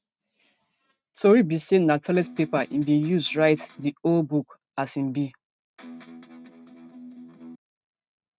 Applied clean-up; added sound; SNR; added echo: neural mask model RNNoise.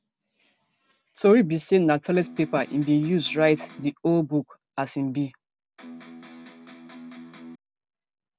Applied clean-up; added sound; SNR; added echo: none; Electric guitar; 18 dB; none.